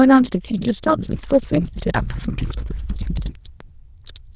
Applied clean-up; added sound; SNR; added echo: neural diffusion model UNIVERSE++.